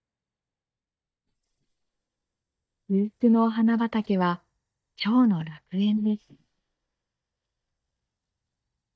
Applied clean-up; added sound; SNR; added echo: neural mask model DeepFilterNet 3.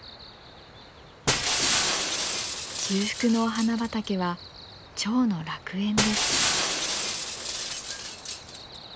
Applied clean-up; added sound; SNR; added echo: none; Shatter; 0 dB; none.